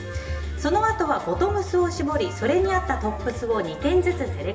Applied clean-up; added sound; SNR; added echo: none; Wind instrument, woodwind instrument; 18 dB; reverberation time 2.2 s.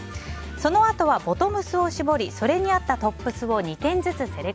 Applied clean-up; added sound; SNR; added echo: none; none; none; none.